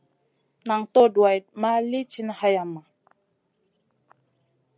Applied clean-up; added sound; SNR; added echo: none; none; none; none.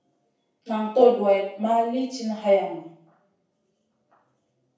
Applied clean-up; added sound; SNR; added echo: none; none; none; reverberation time 0.6 s.